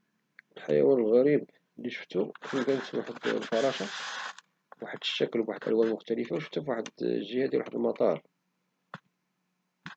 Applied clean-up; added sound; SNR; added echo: none; none; none; none.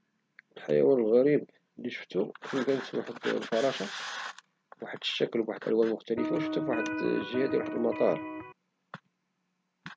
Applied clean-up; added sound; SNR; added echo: none; Electric guitar; 4 dB; none.